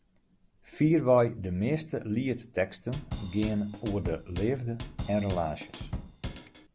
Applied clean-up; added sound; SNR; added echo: none; Drum / Drum kit; 9 dB; none.